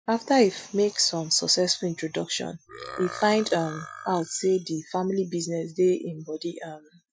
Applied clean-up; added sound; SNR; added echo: classical method Wiener filter.